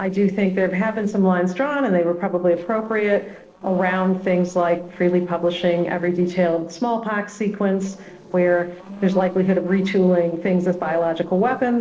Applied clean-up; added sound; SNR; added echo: neural separator model SepFormer DNS4.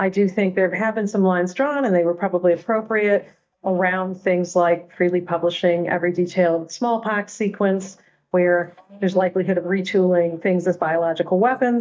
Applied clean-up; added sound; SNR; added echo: neural mask model DeepFilterNet 3.